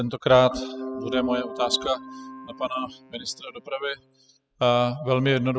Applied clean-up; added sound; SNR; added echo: classical method spectral subtraction.